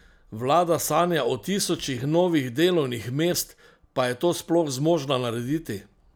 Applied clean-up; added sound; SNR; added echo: none; none; none; none.